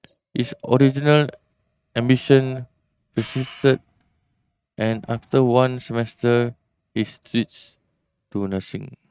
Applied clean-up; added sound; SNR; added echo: neural mask model RNNoise.